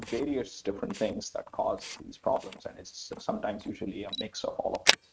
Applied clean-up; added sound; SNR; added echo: neural mask model RNNoise.